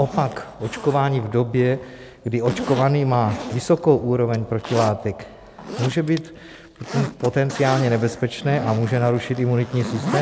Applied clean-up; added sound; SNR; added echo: none; Zipper (clothing); 11 dB; none.